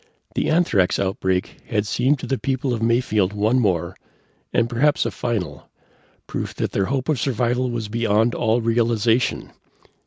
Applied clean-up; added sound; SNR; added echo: none; none; none; none.